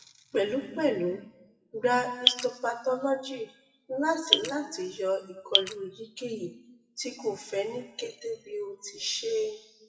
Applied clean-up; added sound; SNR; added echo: classical method WPE with log-MMSE.